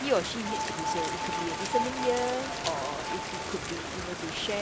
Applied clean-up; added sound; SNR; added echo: none; Piano + Rain; 0 dB; none.